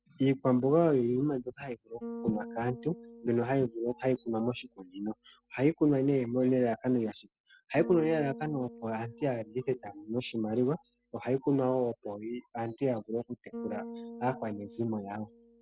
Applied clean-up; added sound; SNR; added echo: none; Bass guitar; 17 dB; none.